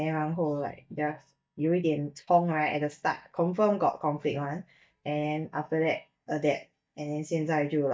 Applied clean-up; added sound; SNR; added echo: neural mask model DeepFilterNet 3.